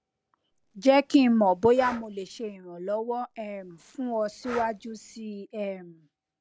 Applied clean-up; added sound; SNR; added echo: none; Breathing; 18 dB; none.